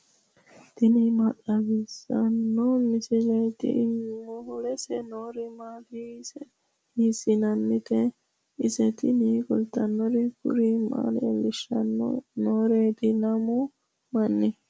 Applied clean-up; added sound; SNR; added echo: none; none; none; none.